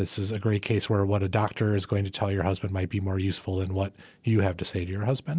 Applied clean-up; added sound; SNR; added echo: none; none; none; none.